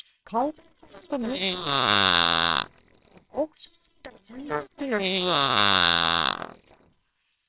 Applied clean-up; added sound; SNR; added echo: neural separator model SepFormer WHAMR!.